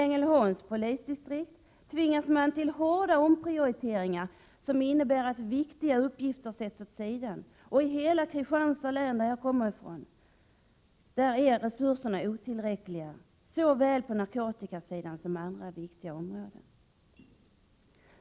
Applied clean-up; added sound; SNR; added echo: none; none; none; none.